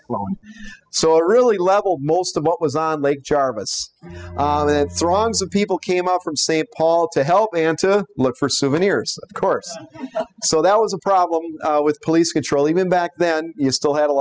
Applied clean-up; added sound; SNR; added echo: classical method spectral subtraction.